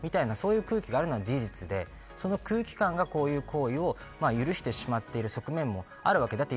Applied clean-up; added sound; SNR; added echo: none; none; none; none.